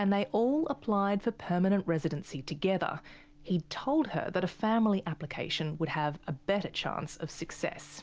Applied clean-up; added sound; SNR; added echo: none; none; none; none.